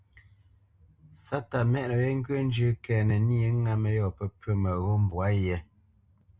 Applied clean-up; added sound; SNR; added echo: none; none; none; none.